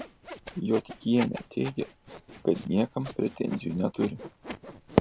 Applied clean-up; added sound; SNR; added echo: none; Sawing; 14 dB; none.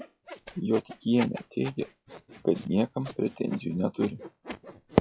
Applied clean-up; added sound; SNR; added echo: classical method log-MMSE.